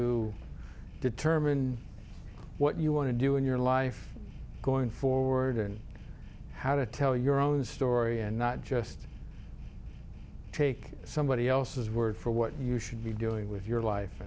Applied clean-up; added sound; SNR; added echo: none; none; none; none.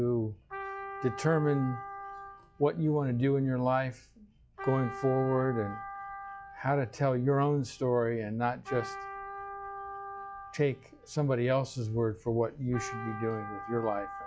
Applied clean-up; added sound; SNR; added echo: classical method log-MMSE.